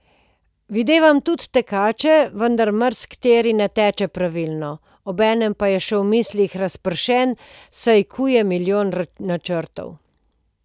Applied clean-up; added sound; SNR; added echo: none; none; none; none.